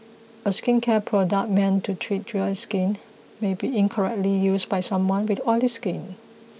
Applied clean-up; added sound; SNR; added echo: none; none; none; none.